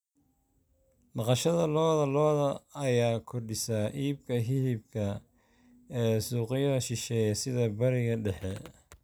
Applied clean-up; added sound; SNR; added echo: none; none; none; none.